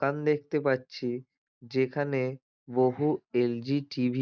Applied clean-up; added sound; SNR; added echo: none; none; none; none.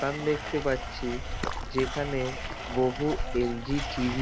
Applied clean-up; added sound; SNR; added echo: none; Waves, surf + Domestic sounds, home sounds; 4 dB; none.